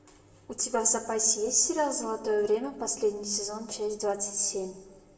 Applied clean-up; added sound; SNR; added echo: none; none; none; reverberation time 1.0 s.